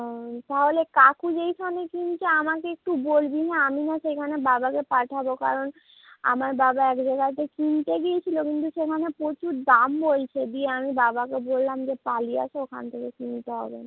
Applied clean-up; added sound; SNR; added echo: none; none; none; none.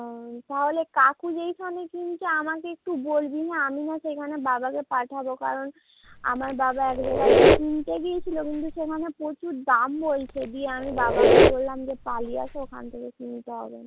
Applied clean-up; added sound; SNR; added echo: none; Squeak; -4 dB; none.